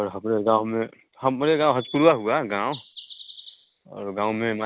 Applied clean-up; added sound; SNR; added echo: none; Bird vocalization, bird call, bird song; 13 dB; none.